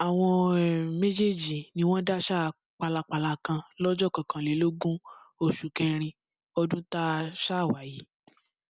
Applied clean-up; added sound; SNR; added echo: none; none; none; none.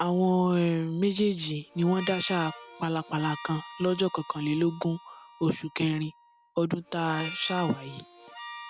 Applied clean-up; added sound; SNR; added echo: none; Harmonica; 15 dB; none.